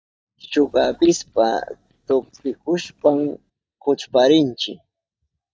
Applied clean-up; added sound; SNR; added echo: neural mask model DeepFilterNet 3.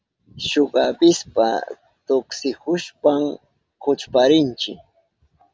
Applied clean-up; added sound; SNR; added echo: none; none; none; none.